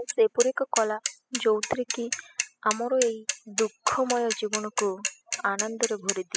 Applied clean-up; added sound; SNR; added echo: classical method spectral subtraction.